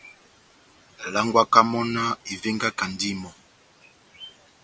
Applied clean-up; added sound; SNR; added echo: none; none; none; none.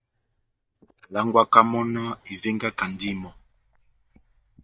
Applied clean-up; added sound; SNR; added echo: neural mask model DeepFilterNet 3.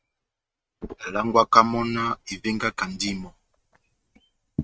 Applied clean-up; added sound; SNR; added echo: neural mask model RNNoise.